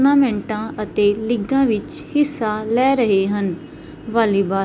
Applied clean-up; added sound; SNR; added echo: none; none; none; none.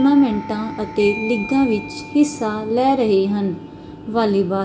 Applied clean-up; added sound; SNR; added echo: none; Doorbell; 16 dB; reverberation time 0.5 s.